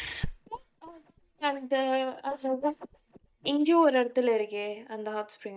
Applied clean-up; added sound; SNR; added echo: neural mask model DeepFilterNet 3.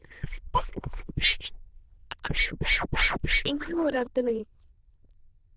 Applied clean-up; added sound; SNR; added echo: neural diffusion model UNIVERSE++.